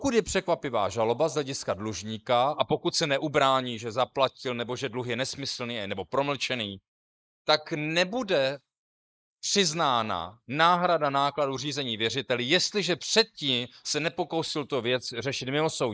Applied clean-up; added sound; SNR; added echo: neural mask model Resemble Enhance denoiser.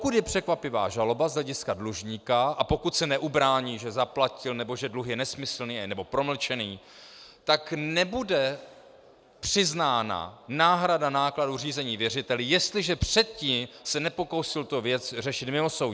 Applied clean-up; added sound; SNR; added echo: none; none; none; none.